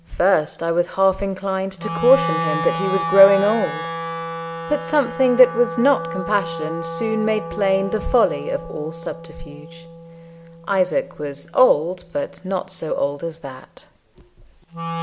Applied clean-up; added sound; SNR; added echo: none; Wind instrument, woodwind instrument; 9 dB; none.